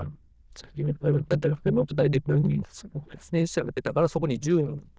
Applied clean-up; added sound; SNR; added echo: neural diffusion model UNIVERSE++.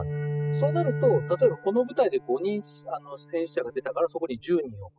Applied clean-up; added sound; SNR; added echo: classical method spectral subtraction.